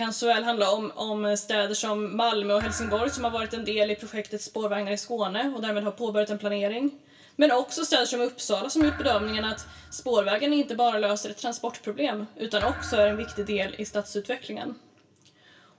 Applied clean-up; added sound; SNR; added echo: none; Thump, thud; 14 dB; reverberation time 0.2 s.